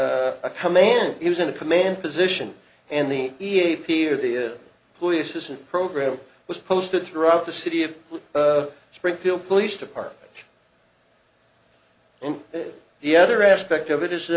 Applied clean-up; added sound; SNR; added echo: none; none; none; none.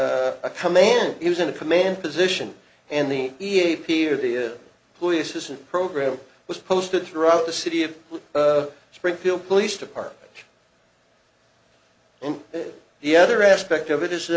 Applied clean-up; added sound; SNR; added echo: none; Cowbell; 13 dB; none.